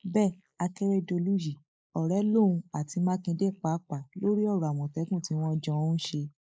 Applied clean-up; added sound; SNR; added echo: neural mask model Resemble Enhance denoiser.